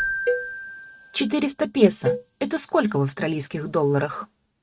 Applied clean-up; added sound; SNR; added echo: neural mask model RNNoise.